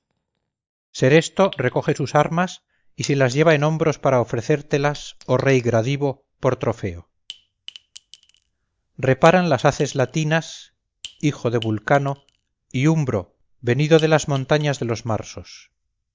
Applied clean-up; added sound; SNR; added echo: neural mask model DeepFilterNet 3.